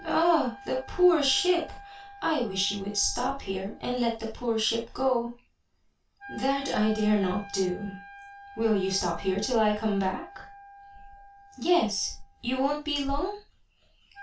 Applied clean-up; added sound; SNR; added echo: none; Wind instrument, woodwind instrument; 19 dB; reverberation time 0.2 s.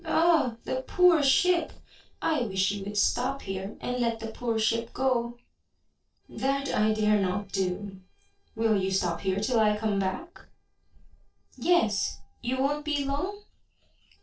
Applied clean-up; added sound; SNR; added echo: neural separator model SepFormer DNS4.